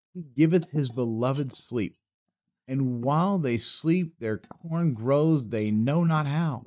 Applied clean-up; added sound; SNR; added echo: neural mask model DeepFilterNet 3.